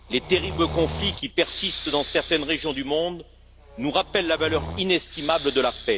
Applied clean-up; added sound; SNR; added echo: none; Breathing; 6 dB; none.